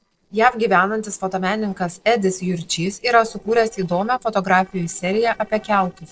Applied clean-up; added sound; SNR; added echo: neural separator model SepFormer DNS4.